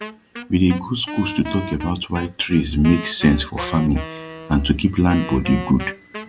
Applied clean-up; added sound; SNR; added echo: none; Wind instrument, woodwind instrument; 14 dB; none.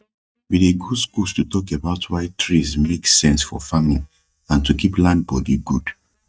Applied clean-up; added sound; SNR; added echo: neural mask model DeepFilterNet 3.